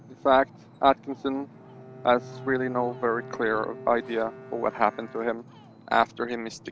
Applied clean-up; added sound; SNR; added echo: none; Bowed string instrument + Ocean; 16 dB; none.